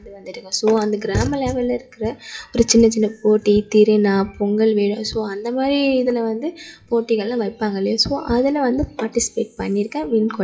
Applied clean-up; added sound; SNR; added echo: classical method WPE with log-MMSE.